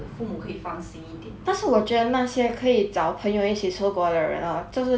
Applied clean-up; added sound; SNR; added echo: none; none; none; none.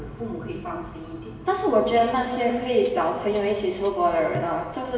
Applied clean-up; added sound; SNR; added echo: none; Hi-hat; 17 dB; reverberation time 2.1 s.